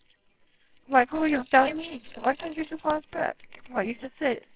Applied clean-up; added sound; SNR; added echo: neural separator model SepFormer WHAMR!.